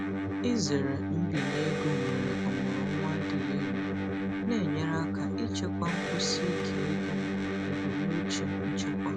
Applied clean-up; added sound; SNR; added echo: none; Electric guitar; -3 dB; none.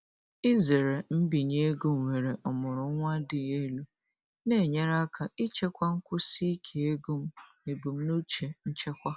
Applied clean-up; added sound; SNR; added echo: none; none; none; none.